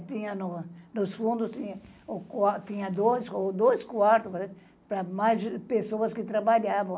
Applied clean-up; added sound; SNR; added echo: none; none; none; none.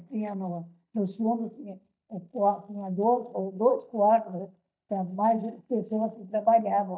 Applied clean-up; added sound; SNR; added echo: neural mask model DeepFilterNet 3.